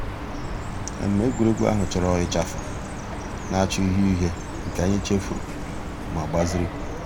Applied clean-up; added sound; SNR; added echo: none; Chirp, tweet; 5 dB; none.